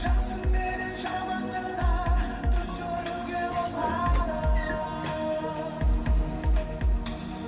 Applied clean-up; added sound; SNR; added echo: none; Sliding door / Train; 15 dB; reverberation time 2.1 s.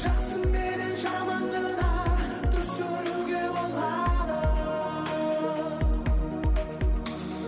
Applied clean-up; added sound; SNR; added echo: none; none; none; none.